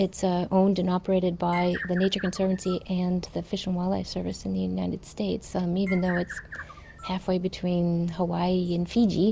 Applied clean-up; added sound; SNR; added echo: none; Bird; 18 dB; none.